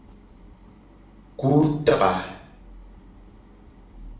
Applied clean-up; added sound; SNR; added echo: none; Idling; 20 dB; reverberation time 0.6 s.